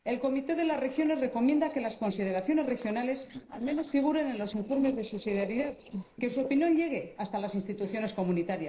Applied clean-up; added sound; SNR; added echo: neural separator model SepFormer DNS4.